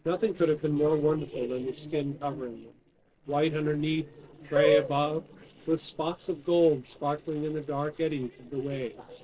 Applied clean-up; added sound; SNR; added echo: neural separator model SepFormer DNS4.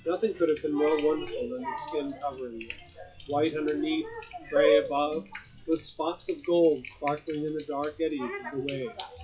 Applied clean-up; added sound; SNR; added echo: classical method log-MMSE.